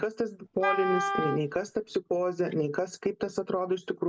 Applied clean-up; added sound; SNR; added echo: none; Wind instrument, woodwind instrument; 3 dB; none.